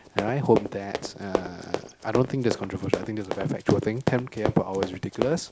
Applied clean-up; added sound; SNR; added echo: none; Run; 5 dB; none.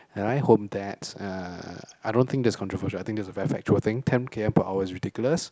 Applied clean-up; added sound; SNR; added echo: none; none; none; none.